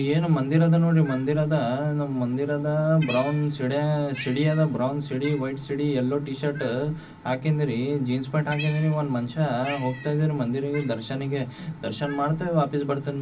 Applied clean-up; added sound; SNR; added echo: none; Cat; 20 dB; reverberation time 0.4 s.